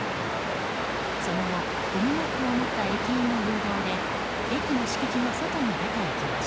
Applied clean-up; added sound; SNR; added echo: none; Waves, surf; -2 dB; none.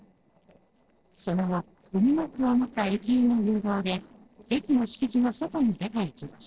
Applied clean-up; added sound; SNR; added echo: neural separator model SepFormer DNS4.